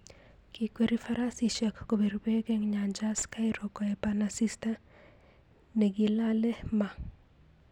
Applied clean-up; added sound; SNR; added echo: none; none; none; none.